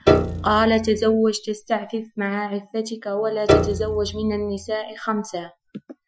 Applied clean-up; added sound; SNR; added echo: classical method Wiener filter.